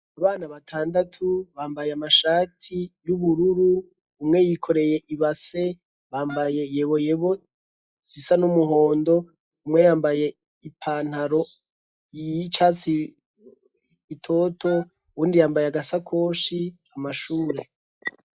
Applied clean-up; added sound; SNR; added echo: classical method log-MMSE.